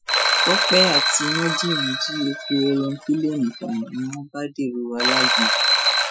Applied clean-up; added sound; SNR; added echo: classical method Wiener filter.